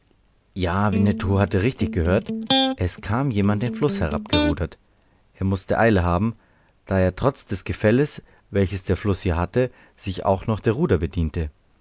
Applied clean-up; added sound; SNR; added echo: none; Electric guitar; 3 dB; none.